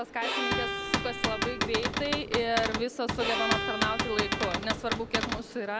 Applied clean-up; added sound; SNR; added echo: none; Bowed string instrument + Cupboard open or close / Door; -2 dB; none.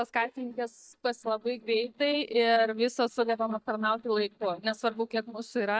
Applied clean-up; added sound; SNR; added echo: neural mask model DeepFilterNet 3.